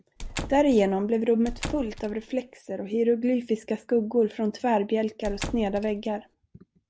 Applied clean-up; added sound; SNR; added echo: none; Squeak / Slam / Wood; 11 dB; none.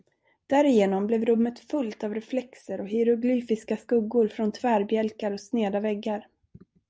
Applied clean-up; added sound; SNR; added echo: none; none; none; none.